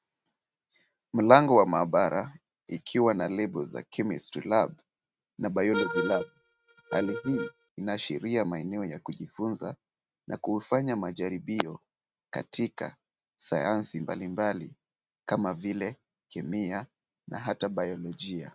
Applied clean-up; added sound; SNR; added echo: neural mask model RNNoise.